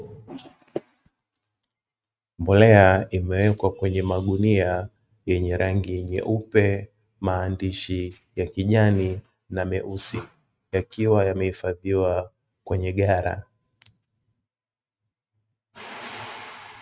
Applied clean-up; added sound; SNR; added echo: neural mask model RNNoise.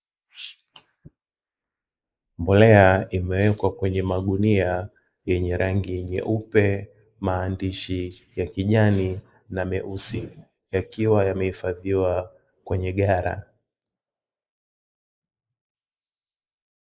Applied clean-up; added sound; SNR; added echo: neural mask model Resemble Enhance denoiser.